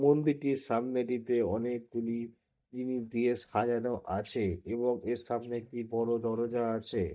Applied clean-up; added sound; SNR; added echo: neural mask model DeepFilterNet 3.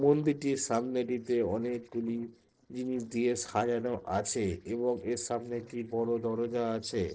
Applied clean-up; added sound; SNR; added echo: neural separator model SepFormer DNS4.